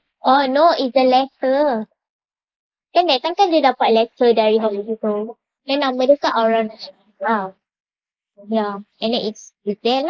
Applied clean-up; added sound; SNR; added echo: neural mask model Resemble Enhance denoiser.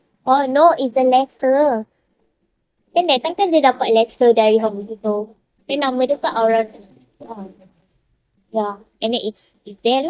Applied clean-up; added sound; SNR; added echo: neural mask model DeepFilterNet 3.